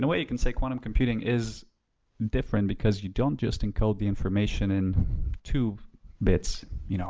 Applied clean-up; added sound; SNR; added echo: none; none; none; none.